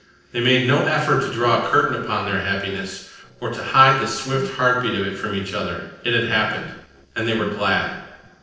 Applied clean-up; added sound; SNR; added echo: neural separator model SepFormer DNS4.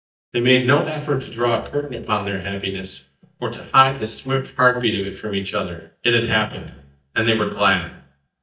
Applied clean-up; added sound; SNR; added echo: neural mask model DeepFilterNet 3.